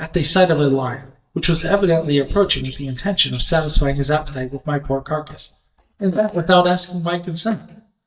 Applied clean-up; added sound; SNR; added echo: neural mask model DeepFilterNet 3.